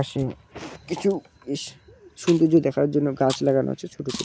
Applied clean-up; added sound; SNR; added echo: none; Chewing, mastication; 19 dB; none.